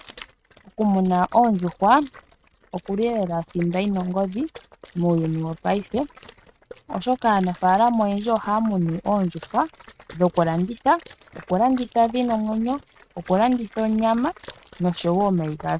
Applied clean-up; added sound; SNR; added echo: neural mask model RNNoise.